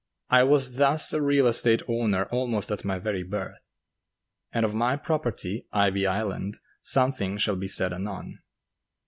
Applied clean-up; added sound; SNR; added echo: none; none; none; none.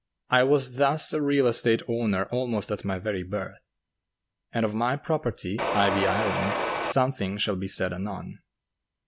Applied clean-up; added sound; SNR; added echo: none; Mechanisms; 0 dB; none.